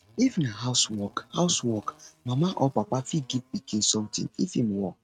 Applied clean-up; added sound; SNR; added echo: neural mask model RNNoise.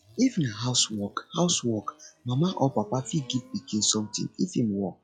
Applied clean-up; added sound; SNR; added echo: classical method log-MMSE.